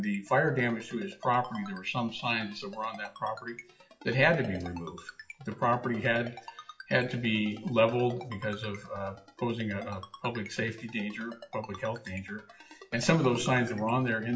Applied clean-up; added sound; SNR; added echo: classical method WPE with log-MMSE.